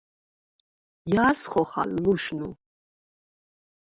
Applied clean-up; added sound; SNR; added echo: none; none; none; none.